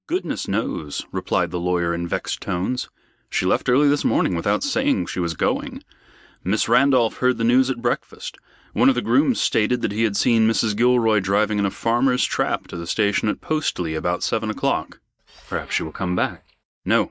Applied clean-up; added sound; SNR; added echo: neural mask model DeepFilterNet 3.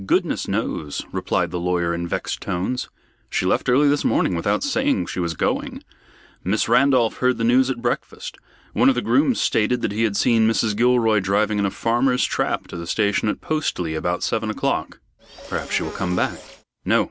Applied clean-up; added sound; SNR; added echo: none; Insect; 15 dB; none.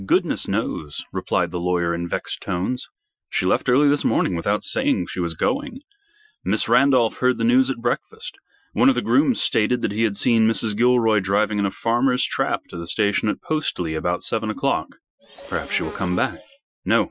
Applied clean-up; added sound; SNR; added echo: classical method Wiener filter.